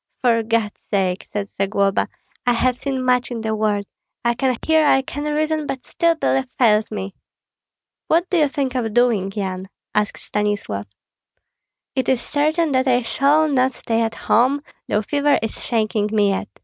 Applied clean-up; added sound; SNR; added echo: none; none; none; none.